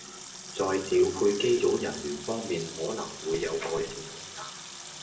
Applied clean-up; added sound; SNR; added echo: none; Sink (filling or washing) / Water tap, faucet; 12 dB; reverberation time 0.7 s.